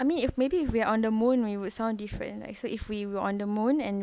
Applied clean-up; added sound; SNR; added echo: none; none; none; none.